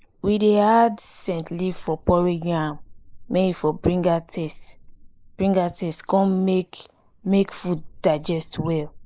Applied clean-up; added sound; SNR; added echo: neural mask model Resemble Enhance denoiser.